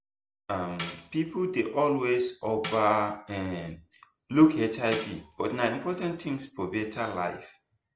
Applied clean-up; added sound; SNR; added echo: none; Tambourine; -3 dB; none.